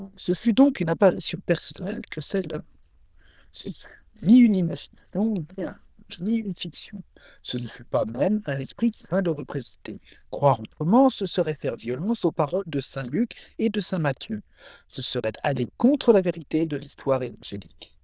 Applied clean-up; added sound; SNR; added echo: neural diffusion model UNIVERSE++.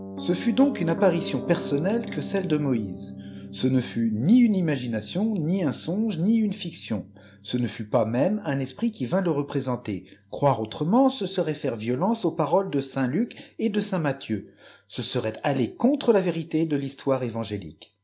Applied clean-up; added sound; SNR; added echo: none; Piano; 15 dB; none.